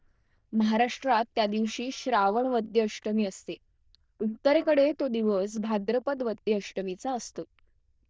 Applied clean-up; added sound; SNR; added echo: neural diffusion model UNIVERSE++.